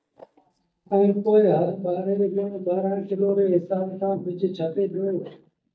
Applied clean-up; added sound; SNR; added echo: neural mask model DeepFilterNet 3.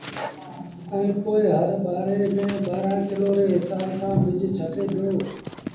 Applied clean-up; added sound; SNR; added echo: none; Dog; 16 dB; reverberation time 0.7 s.